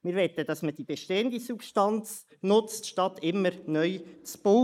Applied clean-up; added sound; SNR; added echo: neural mask model Resemble Enhance denoiser.